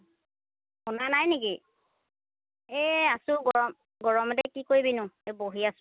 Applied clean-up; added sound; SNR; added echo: none; none; none; none.